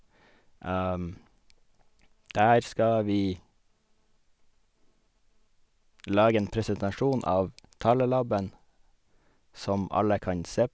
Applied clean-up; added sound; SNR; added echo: none; none; none; none.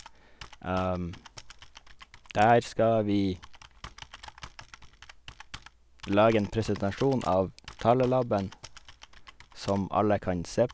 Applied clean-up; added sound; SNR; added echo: none; Computer keyboard; 19 dB; none.